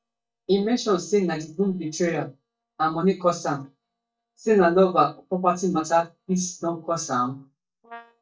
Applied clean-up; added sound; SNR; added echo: neural mask model DeepFilterNet 3.